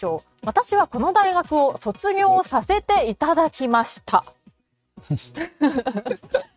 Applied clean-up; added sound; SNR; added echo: neural mask model RNNoise.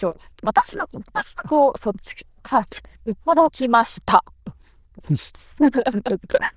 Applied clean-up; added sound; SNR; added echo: neural diffusion model UNIVERSE++.